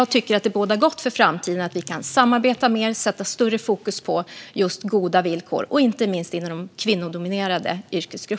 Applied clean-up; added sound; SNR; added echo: none; none; none; none.